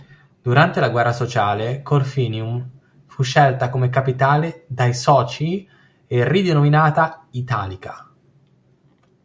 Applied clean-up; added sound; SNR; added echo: none; none; none; none.